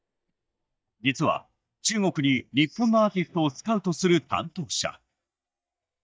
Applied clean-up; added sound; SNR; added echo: neural mask model DeepFilterNet 3.